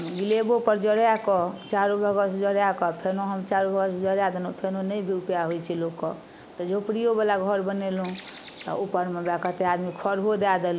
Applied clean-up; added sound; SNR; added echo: none; Bird; 19 dB; none.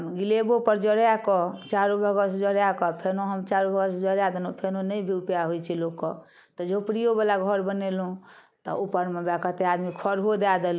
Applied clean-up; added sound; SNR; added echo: none; none; none; none.